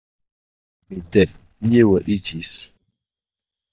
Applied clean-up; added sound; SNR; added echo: neural mask model DeepFilterNet 3.